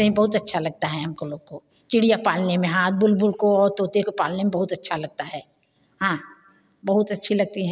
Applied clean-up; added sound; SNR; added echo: none; none; none; none.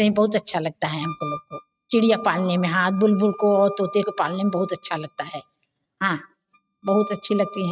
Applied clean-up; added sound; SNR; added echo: neural mask model RNNoise.